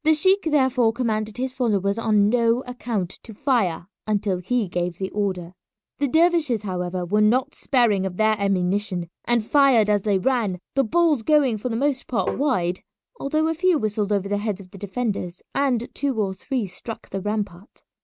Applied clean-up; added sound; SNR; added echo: neural mask model RNNoise.